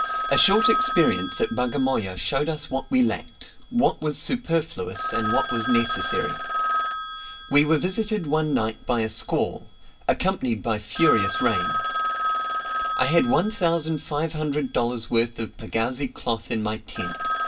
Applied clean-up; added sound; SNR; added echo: none; Telephone; 5 dB; reverberation time 0.2 s.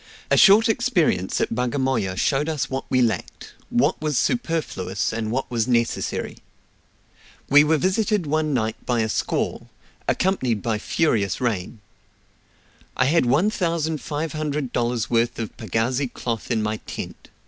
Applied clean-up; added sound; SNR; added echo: none; none; none; none.